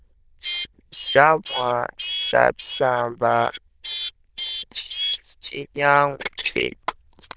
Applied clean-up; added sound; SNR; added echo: neural diffusion model UNIVERSE++.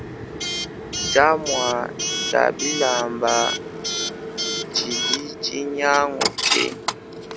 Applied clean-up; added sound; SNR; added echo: none; Coin (dropping) / Alarm; 3 dB; none.